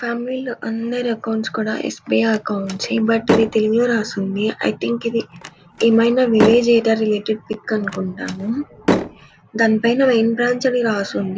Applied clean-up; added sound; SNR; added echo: none; Slam; 7 dB; none.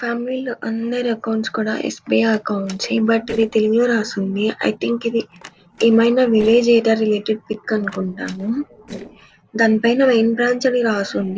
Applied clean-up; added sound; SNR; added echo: neural separator model SepFormer DNS4.